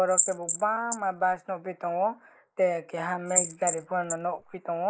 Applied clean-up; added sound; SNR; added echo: neural mask model Resemble Enhance denoiser.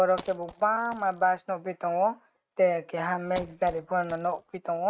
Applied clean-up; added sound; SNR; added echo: neural mask model RNNoise.